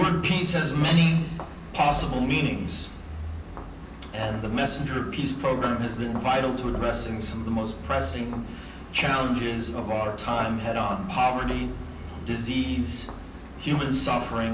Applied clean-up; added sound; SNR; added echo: none; Walk, footsteps; 10 dB; reverberation time 0.6 s.